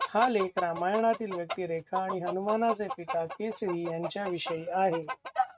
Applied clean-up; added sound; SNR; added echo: neural mask model RNNoise.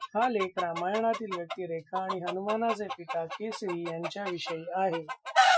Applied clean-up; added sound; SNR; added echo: classical method Wiener filter.